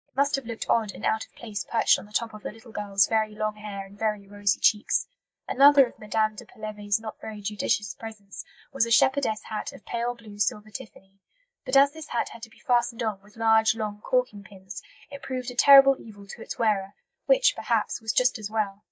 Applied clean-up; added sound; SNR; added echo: neural mask model DeepFilterNet 3.